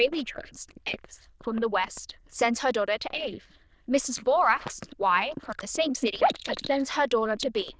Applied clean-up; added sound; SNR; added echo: neural diffusion model UNIVERSE++.